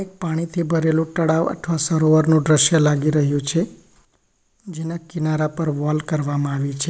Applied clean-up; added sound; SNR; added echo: none; none; none; none.